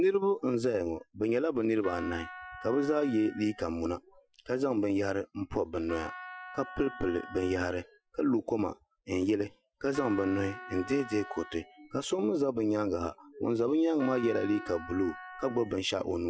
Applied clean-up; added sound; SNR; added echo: classical method Wiener filter.